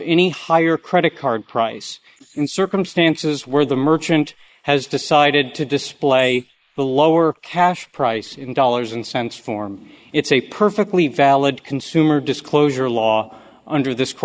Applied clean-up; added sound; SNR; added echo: neural mask model Resemble Enhance denoiser.